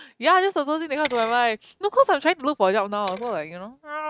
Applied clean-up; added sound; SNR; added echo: neural mask model RNNoise.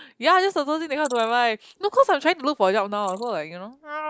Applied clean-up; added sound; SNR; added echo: neural mask model Resemble Enhance denoiser.